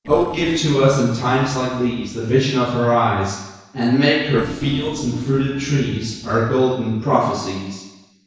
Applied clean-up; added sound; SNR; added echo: neural separator model SepFormer DNS4.